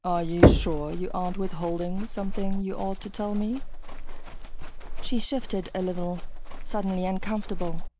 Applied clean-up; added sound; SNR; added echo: none; Knock + Livestock, farm animals, working animals; -4 dB; none.